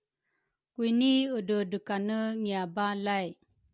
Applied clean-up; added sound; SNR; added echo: none; none; none; none.